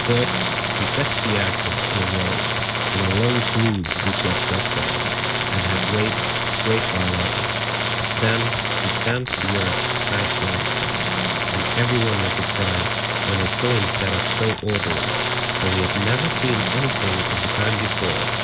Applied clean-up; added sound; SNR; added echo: none; Tools; -4 dB; none.